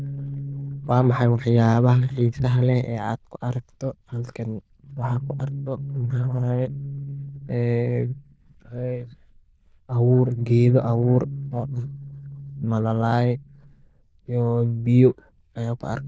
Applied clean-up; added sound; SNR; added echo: neural diffusion model UNIVERSE++.